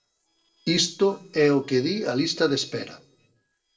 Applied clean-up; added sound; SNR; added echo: neural separator model SepFormer DNS4.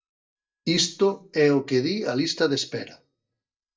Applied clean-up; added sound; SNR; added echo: neural mask model DeepFilterNet 3.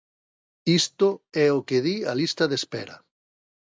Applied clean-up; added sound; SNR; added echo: none; none; none; none.